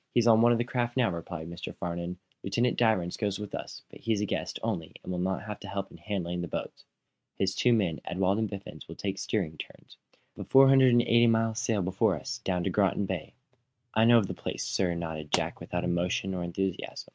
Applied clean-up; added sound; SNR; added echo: neural mask model RNNoise.